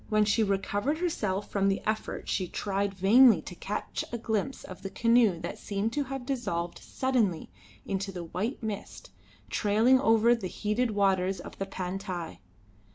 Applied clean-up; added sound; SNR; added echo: none; none; none; none.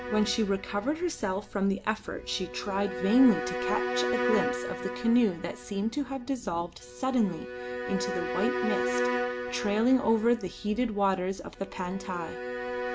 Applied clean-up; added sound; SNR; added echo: none; Bowed string instrument; 5 dB; none.